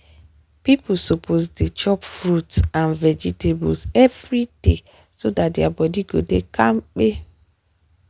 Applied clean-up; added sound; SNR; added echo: none; none; none; none.